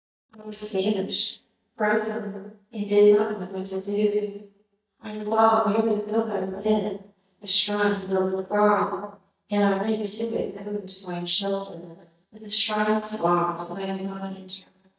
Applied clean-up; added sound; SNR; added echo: neural mask model DeepFilterNet 3.